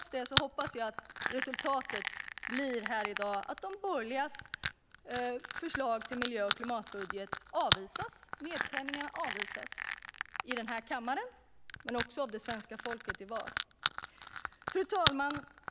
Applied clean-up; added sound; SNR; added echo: none; Crushing; -1 dB; none.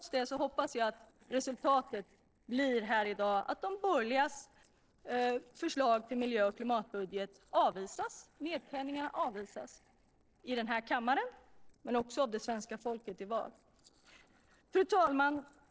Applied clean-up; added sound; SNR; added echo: neural separator model SepFormer DNS4.